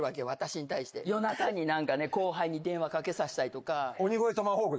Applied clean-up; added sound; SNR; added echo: neural mask model Resemble Enhance denoiser.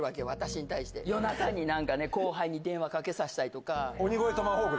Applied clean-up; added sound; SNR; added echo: none; Piano; 12 dB; none.